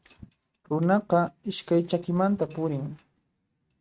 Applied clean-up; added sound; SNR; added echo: neural mask model RNNoise.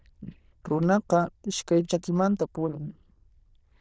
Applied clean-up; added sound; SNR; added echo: neural diffusion model UNIVERSE++.